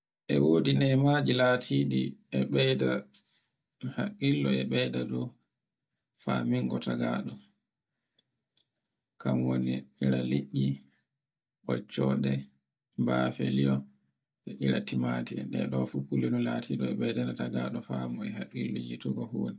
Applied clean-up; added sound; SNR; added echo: none; none; none; none.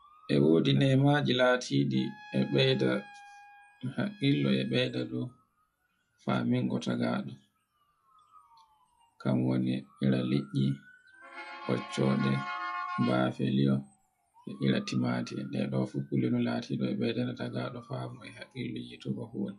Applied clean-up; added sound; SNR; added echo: classical method log-MMSE.